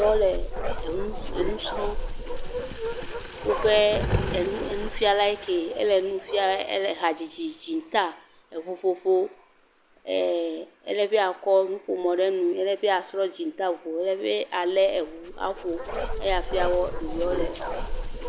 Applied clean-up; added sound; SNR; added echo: none; Bark; 6 dB; none.